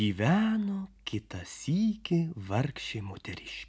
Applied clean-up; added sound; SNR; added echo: none; none; none; none.